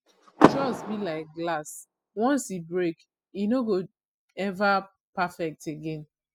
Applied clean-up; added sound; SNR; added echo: classical method spectral subtraction.